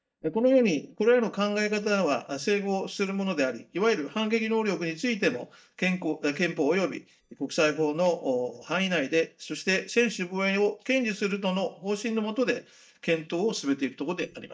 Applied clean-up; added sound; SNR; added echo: neural mask model DeepFilterNet 3.